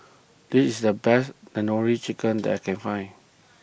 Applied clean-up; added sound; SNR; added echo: none; none; none; none.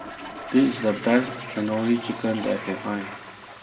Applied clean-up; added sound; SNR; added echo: none; Toilet flush; 12 dB; reverberation time 1.6 s.